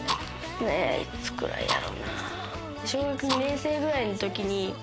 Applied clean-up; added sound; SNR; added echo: none; Fire; 9 dB; none.